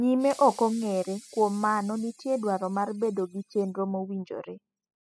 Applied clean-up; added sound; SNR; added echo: classical method spectral subtraction.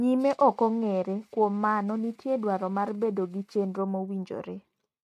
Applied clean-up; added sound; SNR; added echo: neural mask model RNNoise.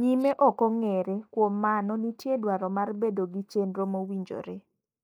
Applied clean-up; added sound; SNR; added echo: neural mask model DeepFilterNet 3.